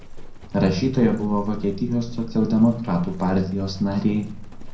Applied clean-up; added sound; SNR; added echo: none; Livestock, farm animals, working animals; 12 dB; reverberation time 0.6 s.